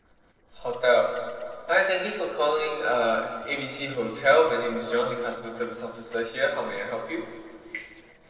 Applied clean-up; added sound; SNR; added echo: neural separator model SepFormer DNS4.